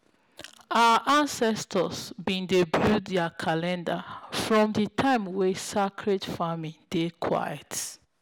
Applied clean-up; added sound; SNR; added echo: none; none; none; none.